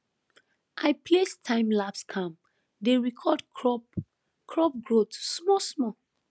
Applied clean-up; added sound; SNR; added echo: none; none; none; none.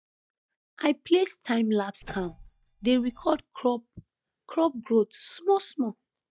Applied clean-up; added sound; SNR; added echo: neural mask model DeepFilterNet 3.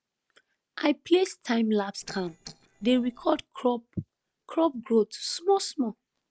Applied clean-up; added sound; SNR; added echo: neural separator model SepFormer DNS4.